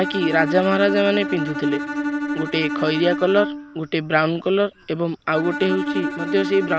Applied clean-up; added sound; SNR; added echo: none; Bowed string instrument; 6 dB; none.